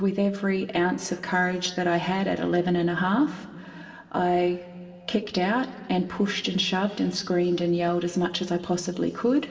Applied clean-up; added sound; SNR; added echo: none; none; none; reverberation time 2.6 s.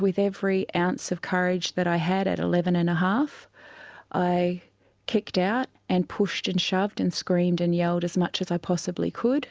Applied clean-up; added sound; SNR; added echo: none; none; none; none.